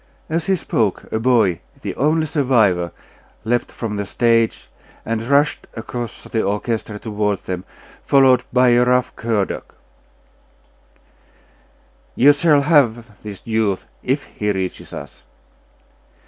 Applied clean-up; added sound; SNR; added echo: none; none; none; none.